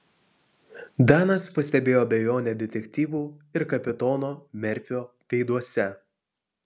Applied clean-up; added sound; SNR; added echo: none; none; none; none.